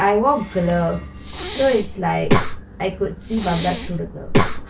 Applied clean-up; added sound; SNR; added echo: none; Breathing; 0 dB; none.